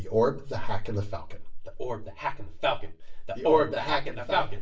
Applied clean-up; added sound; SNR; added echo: none; none; none; reverberation time 0.3 s.